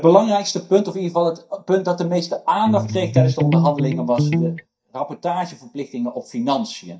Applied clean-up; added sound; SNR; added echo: neural mask model DeepFilterNet 3.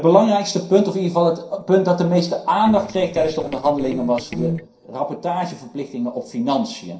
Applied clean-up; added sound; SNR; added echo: neural separator model SepFormer DNS4.